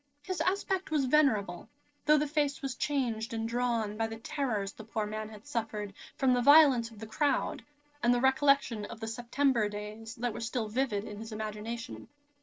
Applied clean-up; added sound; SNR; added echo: neural separator model SepFormer DNS4.